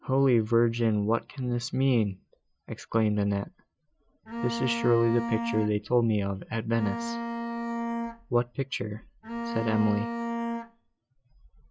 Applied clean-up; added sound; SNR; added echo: classical method log-MMSE.